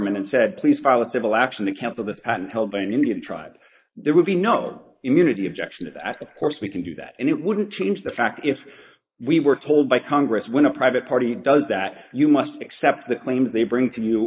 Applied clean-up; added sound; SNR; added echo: neural mask model Resemble Enhance denoiser.